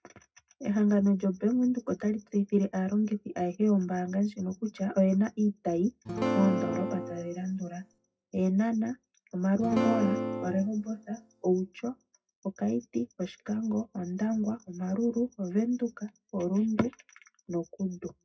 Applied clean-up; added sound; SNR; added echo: classical method WPE with log-MMSE.